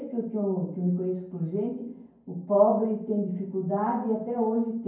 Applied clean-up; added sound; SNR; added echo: none; none; none; reverberation time 0.9 s.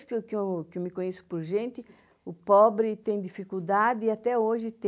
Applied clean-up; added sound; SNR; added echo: none; none; none; none.